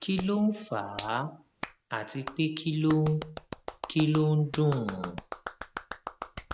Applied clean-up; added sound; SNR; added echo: none; Clapping; 12 dB; none.